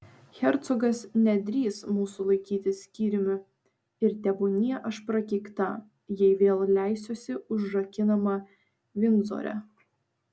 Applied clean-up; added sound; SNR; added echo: none; none; none; none.